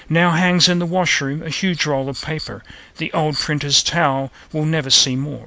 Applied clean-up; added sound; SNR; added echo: none; none; none; none.